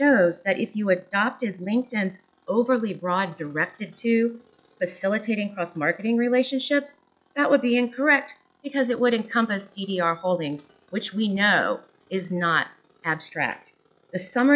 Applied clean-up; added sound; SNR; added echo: classical method log-MMSE.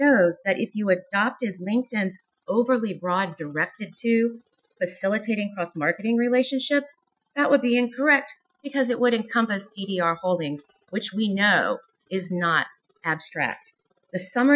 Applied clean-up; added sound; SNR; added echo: classical method Wiener filter.